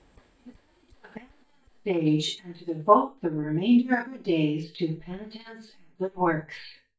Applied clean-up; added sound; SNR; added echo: neural mask model DeepFilterNet 3.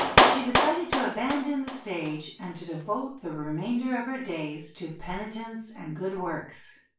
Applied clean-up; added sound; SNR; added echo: none; Clapping; -2 dB; reverberation time 0.3 s.